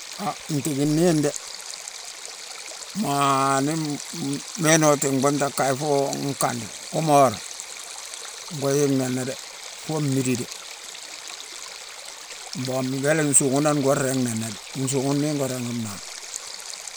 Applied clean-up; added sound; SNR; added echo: none; Stream; 12 dB; none.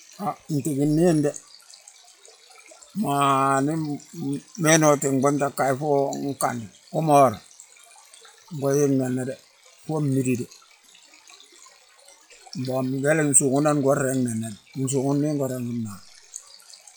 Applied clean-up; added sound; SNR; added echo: classical method log-MMSE.